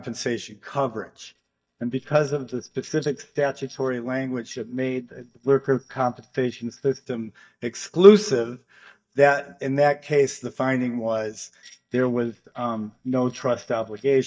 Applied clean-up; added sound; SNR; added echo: neural mask model DeepFilterNet 3.